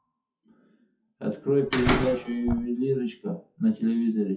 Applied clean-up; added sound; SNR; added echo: classical method WPE with log-MMSE.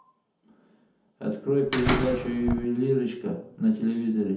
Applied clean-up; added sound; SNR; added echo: none; Slam; 1 dB; reverberation time 0.6 s.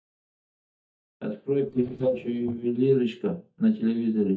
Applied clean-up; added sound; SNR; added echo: neural mask model DeepFilterNet 3.